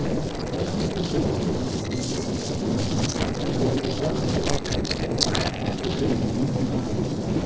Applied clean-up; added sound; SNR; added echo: neural separator model SepFormer DNS4.